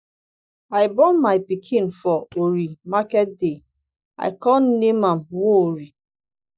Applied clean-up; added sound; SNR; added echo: neural mask model DeepFilterNet 3.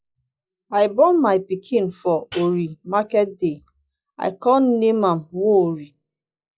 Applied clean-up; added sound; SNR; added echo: classical method log-MMSE.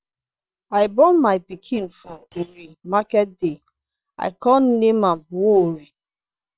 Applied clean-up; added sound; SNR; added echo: neural separator model SepFormer WHAM!.